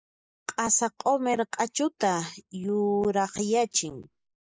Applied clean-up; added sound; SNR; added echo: neural mask model Resemble Enhance denoiser.